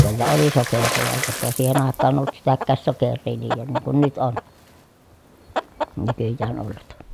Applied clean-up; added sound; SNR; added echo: none; Water / Splash, splatter + Chicken, rooster; 5 dB; none.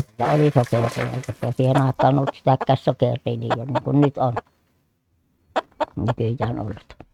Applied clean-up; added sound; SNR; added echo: neural mask model RNNoise.